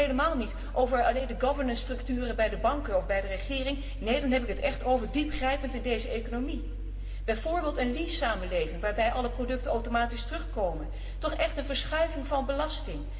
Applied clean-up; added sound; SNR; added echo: none; Mechanical fan; 5 dB; reverberation time 1.8 s.